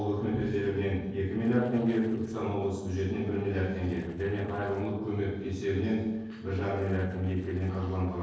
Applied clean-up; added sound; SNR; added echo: neural separator model SepFormer DNS4.